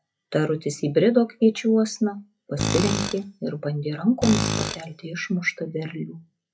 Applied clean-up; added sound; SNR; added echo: classical method WPE with log-MMSE.